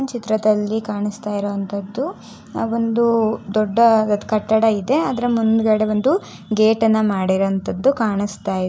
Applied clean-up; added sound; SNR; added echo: none; none; none; none.